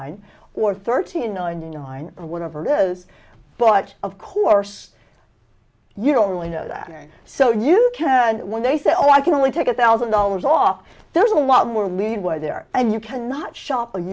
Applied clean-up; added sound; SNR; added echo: none; none; none; none.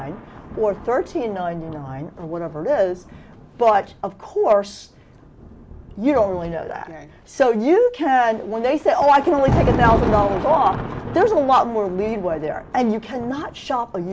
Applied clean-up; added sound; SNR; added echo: none; Thunder; 9 dB; none.